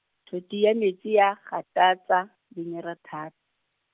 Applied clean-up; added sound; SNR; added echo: none; none; none; none.